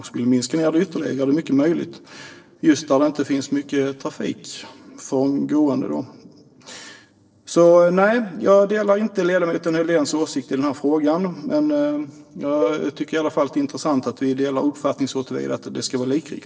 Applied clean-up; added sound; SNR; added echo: neural separator model SepFormer DNS4.